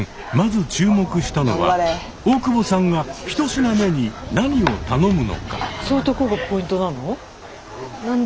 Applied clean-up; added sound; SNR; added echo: none; Thunder; 15 dB; none.